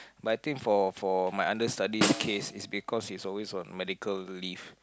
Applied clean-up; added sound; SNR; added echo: none; Snare drum; 4 dB; none.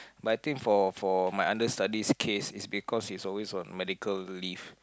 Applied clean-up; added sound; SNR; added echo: none; none; none; none.